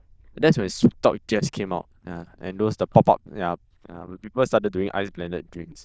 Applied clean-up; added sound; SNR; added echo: neural diffusion model UNIVERSE++.